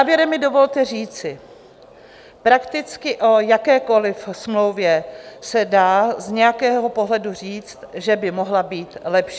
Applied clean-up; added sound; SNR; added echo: none; none; none; none.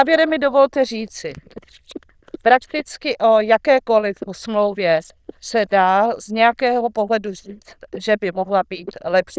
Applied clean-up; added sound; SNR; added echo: neural diffusion model UNIVERSE++.